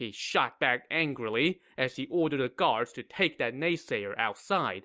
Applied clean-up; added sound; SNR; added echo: none; none; none; none.